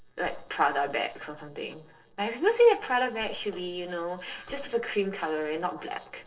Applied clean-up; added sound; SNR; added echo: neural separator model SepFormer DNS4.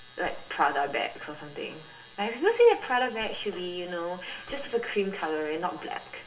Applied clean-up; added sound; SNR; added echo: none; Gunshot, gunfire; 18 dB; reverberation time 0.6 s.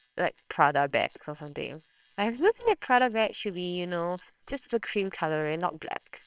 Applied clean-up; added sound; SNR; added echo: neural separator model SepFormer WHAMR!.